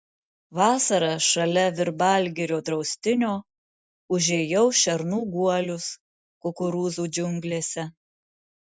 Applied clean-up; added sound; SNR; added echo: none; none; none; none.